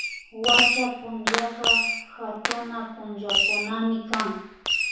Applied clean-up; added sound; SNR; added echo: none; Fireworks; -4 dB; reverberation time 0.7 s.